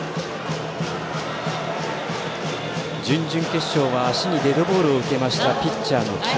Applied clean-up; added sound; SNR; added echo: none; none; none; none.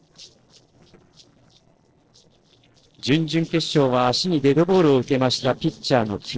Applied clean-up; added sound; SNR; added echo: neural separator model SepFormer DNS4.